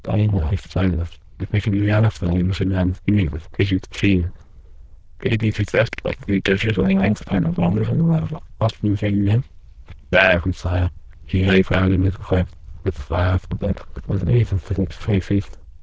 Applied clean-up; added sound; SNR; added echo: neural diffusion model UNIVERSE++.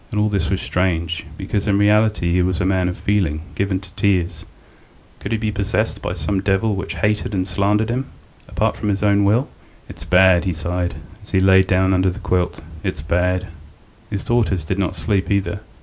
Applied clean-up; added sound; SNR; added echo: none; none; none; none.